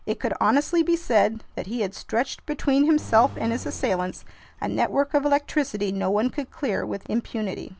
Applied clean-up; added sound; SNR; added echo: none; Engine; 16 dB; none.